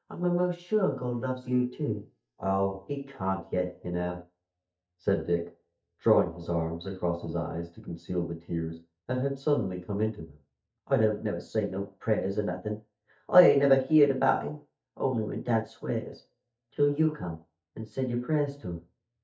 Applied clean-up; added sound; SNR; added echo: neural mask model DeepFilterNet 3.